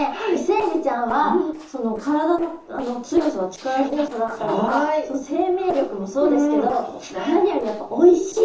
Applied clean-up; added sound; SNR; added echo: neural separator model SepFormer DNS4.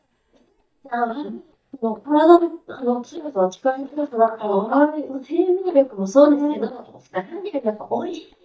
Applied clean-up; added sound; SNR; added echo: neural mask model DeepFilterNet 3.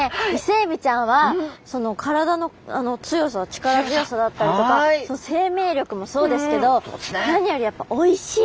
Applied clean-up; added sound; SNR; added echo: none; none; none; none.